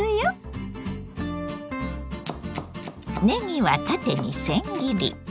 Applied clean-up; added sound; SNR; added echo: none; none; none; none.